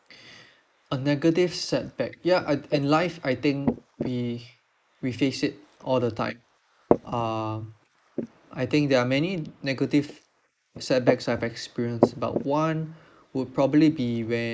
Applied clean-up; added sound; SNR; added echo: neural mask model Resemble Enhance denoiser.